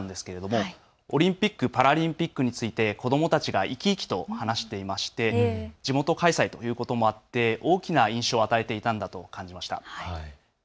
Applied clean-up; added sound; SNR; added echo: none; none; none; none.